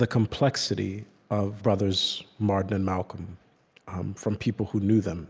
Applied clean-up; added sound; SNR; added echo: none; none; none; none.